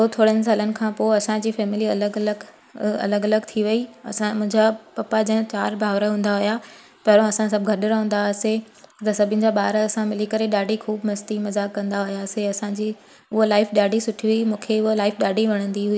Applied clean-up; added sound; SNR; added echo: none; none; none; none.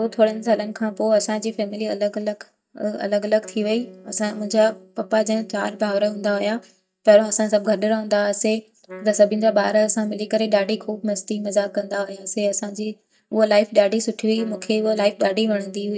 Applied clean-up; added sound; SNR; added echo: neural mask model DeepFilterNet 3.